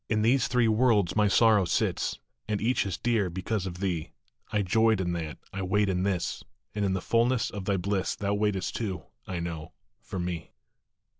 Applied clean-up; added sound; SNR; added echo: none; none; none; none.